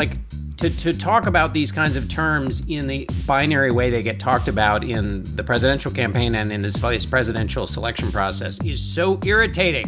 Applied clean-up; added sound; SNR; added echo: none; Bass guitar; 6 dB; none.